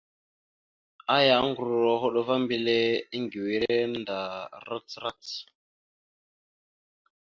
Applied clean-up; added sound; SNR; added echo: none; none; none; none.